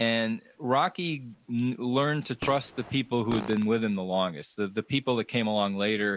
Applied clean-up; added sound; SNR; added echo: none; Fart; 13 dB; none.